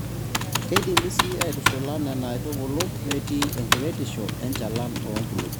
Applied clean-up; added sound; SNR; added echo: none; Tick-tock + Computer keyboard; -3 dB; none.